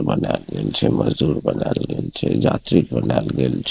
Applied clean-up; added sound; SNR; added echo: neural mask model Resemble Enhance denoiser.